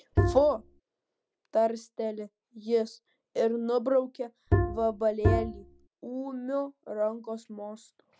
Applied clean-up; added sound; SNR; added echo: none; Bowed string instrument; -3 dB; none.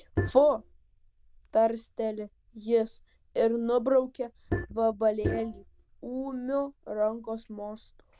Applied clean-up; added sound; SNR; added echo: neural diffusion model UNIVERSE++.